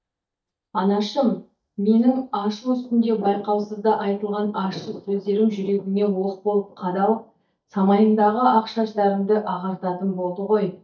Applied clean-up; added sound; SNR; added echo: neural mask model DeepFilterNet 3.